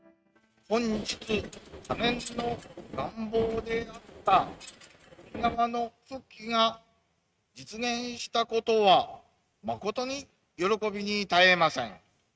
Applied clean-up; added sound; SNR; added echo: neural mask model RNNoise.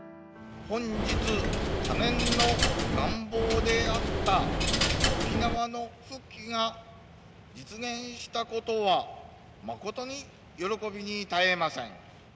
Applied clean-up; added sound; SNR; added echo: none; Coin (dropping); -4 dB; none.